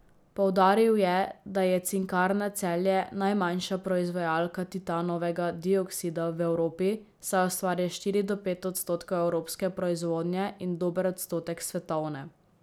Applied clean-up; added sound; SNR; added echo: none; none; none; none.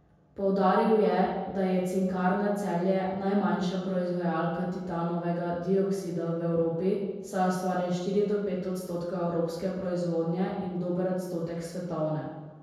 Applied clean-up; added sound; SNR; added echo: none; none; none; reverberation time 1.2 s.